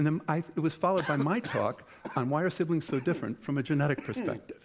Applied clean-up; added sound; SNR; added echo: none; Cough; 12 dB; none.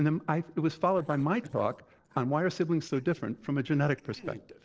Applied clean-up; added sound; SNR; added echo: neural separator model SepFormer DNS4.